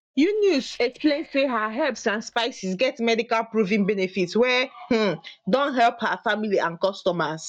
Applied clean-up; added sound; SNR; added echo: neural mask model DeepFilterNet 3.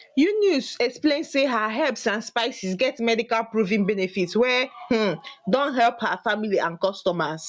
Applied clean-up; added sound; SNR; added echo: none; none; none; none.